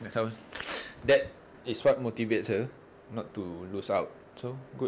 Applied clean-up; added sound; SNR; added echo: none; none; none; none.